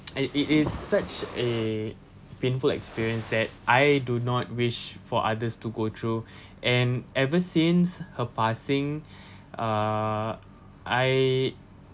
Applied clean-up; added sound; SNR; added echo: none; none; none; none.